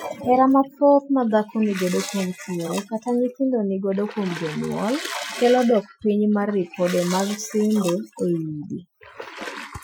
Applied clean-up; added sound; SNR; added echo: classical method Wiener filter.